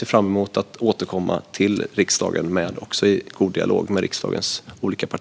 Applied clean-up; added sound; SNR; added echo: none; none; none; none.